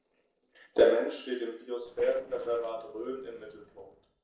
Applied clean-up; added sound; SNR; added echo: neural separator model SepFormer DNS4.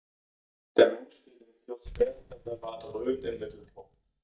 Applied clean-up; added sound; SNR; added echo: neural mask model DeepFilterNet 3.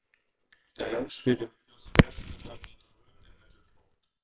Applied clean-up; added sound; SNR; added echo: neural separator model SepFormer WHAMR!.